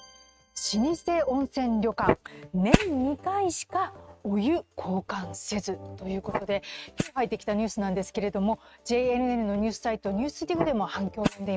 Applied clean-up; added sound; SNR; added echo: neural mask model RNNoise.